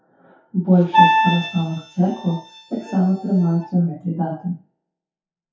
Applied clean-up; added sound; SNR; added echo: classical method WPE with log-MMSE.